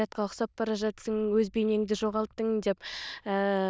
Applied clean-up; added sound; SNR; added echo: neural diffusion model UNIVERSE++.